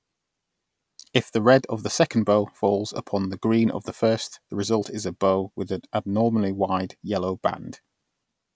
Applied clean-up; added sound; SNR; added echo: none; none; none; none.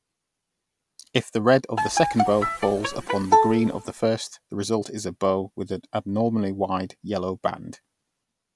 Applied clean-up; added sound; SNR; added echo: none; Bowed string instrument; -1 dB; none.